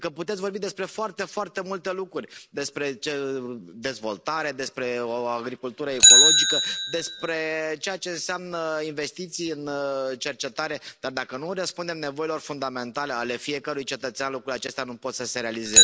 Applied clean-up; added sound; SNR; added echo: none; Bicycle; -4 dB; none.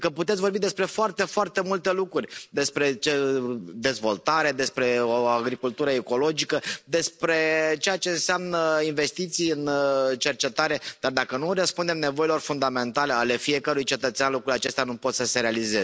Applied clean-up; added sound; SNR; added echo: none; none; none; none.